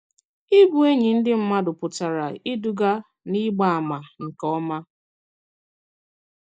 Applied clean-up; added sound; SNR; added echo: neural mask model Resemble Enhance denoiser.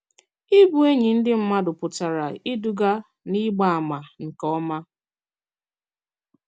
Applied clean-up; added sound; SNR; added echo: none; none; none; none.